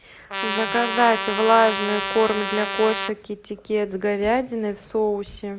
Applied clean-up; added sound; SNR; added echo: none; Trumpet; 5 dB; none.